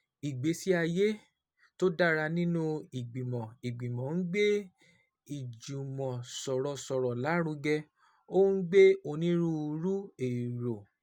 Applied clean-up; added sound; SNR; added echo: none; none; none; none.